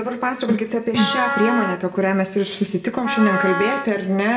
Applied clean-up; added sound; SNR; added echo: none; Wind instrument, woodwind instrument; 6 dB; reverberation time 0.7 s.